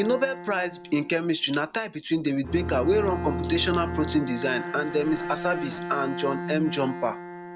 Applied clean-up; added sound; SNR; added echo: none; Bowed string instrument + Bowed string instrument; 7 dB; none.